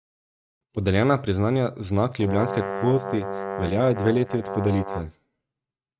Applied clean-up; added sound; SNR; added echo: neural mask model RNNoise.